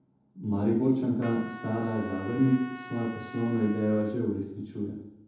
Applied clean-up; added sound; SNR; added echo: none; Trumpet; 16 dB; reverberation time 0.9 s.